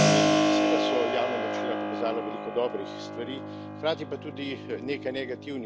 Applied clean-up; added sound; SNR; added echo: none; Keyboard (musical); -5 dB; none.